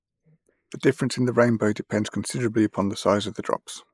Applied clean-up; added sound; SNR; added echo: neural mask model Resemble Enhance denoiser.